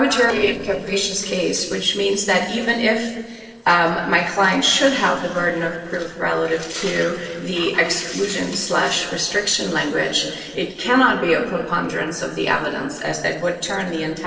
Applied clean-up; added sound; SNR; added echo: neural separator model SepFormer DNS4.